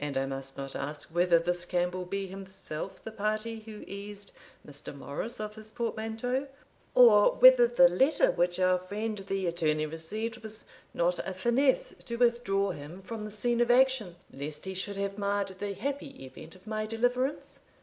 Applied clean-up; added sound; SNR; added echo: none; none; none; none.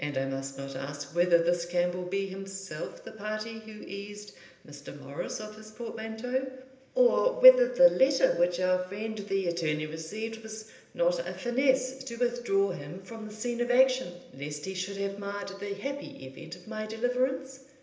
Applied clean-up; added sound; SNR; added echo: none; none; none; reverberation time 0.8 s.